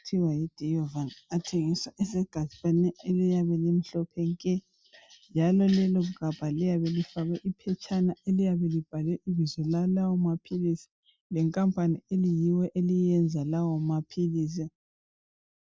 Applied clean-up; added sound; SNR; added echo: none; none; none; none.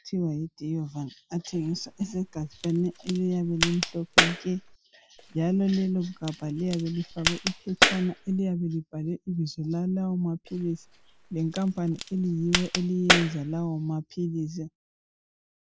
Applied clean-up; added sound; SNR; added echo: none; Crack; 1 dB; none.